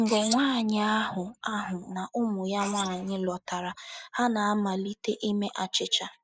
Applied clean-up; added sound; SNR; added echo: neural mask model Resemble Enhance denoiser.